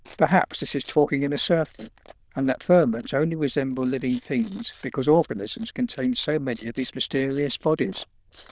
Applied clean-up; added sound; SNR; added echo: neural diffusion model UNIVERSE++.